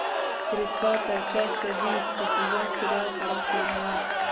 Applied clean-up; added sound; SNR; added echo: none; Crowd / Cheering; -4 dB; reverberation time 1.3 s.